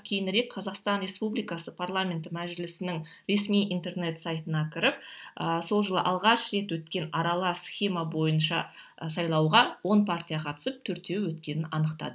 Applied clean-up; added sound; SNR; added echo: none; none; none; none.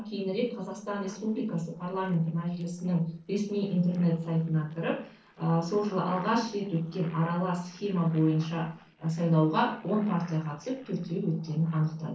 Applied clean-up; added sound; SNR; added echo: neural separator model SepFormer DNS4.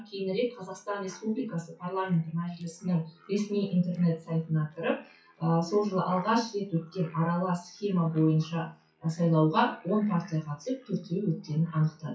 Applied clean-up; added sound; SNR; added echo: classical method WPE with log-MMSE.